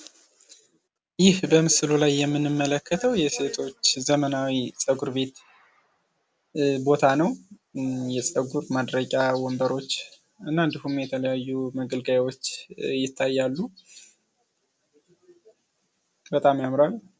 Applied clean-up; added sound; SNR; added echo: none; none; none; none.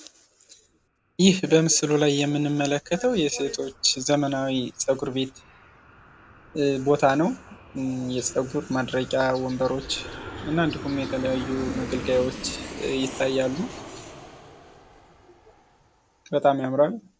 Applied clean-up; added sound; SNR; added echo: none; Aircraft; 15 dB; none.